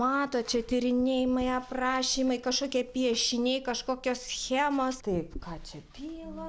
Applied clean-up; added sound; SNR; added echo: none; none; none; none.